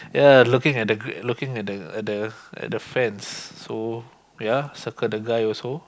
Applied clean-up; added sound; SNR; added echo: none; none; none; none.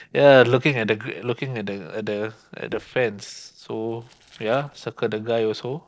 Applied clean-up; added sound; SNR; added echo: neural separator model SepFormer DNS4.